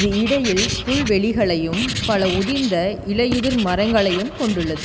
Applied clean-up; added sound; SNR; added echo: none; Writing; 9 dB; none.